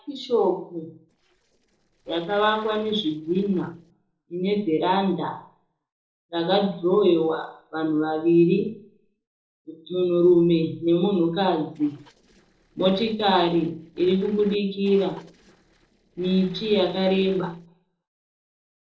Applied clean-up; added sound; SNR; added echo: neural separator model SepFormer DNS4.